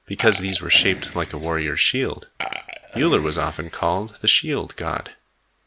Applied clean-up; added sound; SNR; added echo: none; Burping, eructation; 12 dB; none.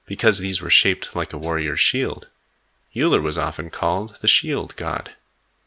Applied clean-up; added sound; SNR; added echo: none; none; none; none.